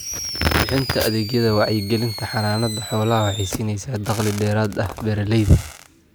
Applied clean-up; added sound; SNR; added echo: none; Fireworks; 12 dB; none.